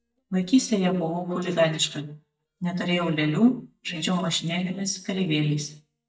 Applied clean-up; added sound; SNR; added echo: neural mask model DeepFilterNet 3.